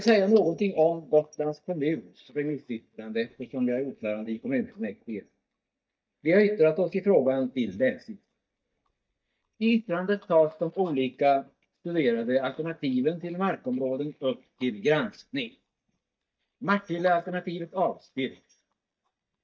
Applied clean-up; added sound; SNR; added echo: neural mask model DeepFilterNet 3.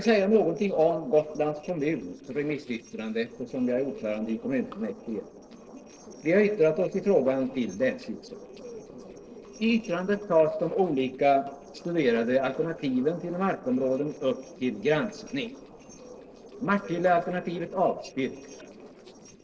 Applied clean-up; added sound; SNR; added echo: neural separator model SepFormer DNS4.